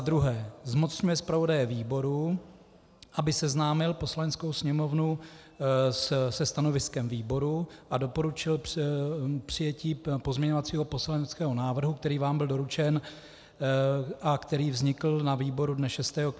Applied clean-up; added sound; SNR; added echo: none; none; none; none.